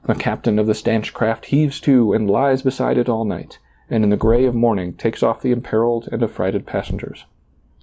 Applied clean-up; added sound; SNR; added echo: none; none; none; none.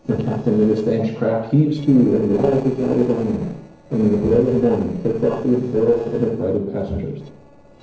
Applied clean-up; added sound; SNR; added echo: neural separator model SepFormer DNS4.